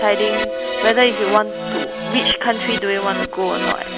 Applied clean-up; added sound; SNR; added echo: none; Mallet percussion + Keyboard (musical); 3 dB; none.